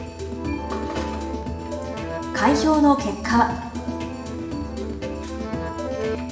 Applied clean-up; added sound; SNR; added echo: none; Accordion; 8 dB; reverberation time 1.2 s.